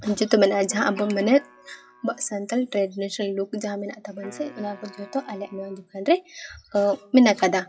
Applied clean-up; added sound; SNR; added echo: classical method WPE with log-MMSE.